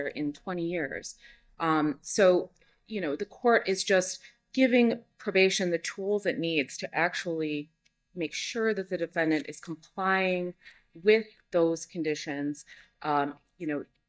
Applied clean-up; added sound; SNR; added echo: neural mask model DeepFilterNet 3.